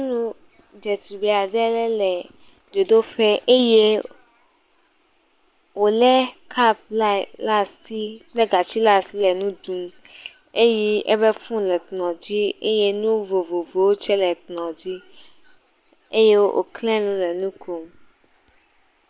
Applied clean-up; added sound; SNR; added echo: none; none; none; none.